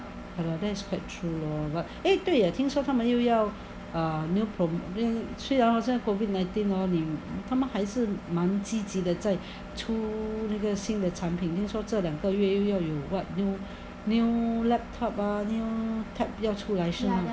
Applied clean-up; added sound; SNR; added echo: none; Engine; 15 dB; none.